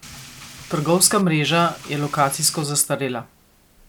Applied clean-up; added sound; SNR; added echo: none; Rain; 18 dB; none.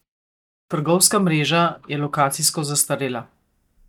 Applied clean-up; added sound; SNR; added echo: neural mask model DeepFilterNet 3.